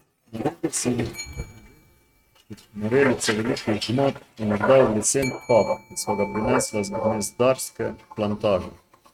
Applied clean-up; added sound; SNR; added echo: neural mask model RNNoise.